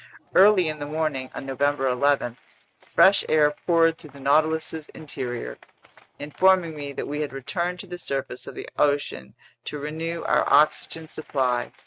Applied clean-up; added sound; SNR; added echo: neural mask model RNNoise.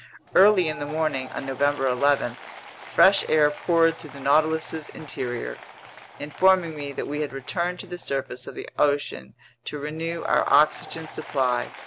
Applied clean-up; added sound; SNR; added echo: none; Applause / Crowd; 18 dB; none.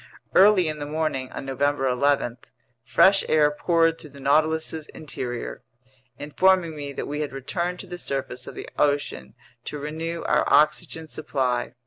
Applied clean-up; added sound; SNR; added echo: none; none; none; none.